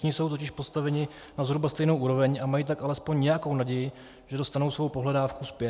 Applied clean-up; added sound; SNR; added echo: none; none; none; none.